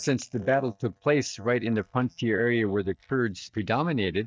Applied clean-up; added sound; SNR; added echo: neural mask model DeepFilterNet 3.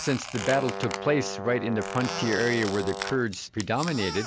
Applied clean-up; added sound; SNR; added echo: none; Brass instrument + Squeak; 7 dB; none.